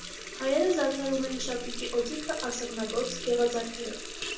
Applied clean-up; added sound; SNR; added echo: none; Water tap, faucet; 8 dB; reverberation time 0.4 s.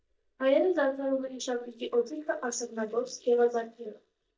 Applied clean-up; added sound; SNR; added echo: neural mask model DeepFilterNet 3.